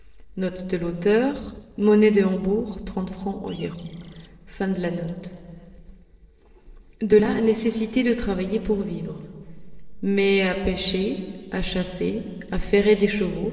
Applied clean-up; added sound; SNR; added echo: neural separator model SepFormer DNS4.